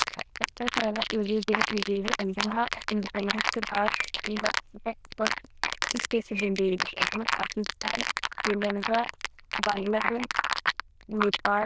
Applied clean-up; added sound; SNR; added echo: neural diffusion model UNIVERSE++.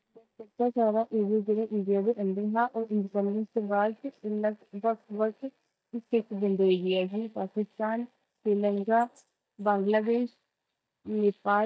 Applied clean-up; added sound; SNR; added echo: neural mask model DeepFilterNet 3.